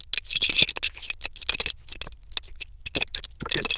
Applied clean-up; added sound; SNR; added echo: neural diffusion model UNIVERSE++.